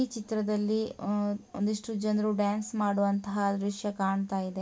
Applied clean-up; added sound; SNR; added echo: none; none; none; none.